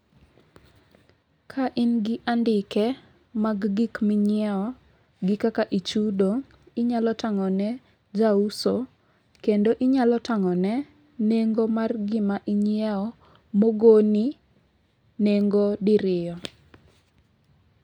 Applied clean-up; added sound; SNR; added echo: none; none; none; none.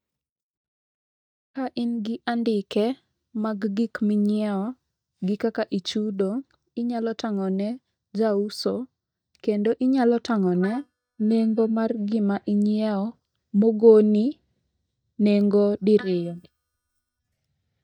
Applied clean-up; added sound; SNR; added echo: neural mask model DeepFilterNet 3.